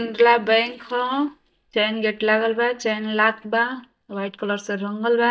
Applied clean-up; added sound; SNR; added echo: neural mask model DeepFilterNet 3.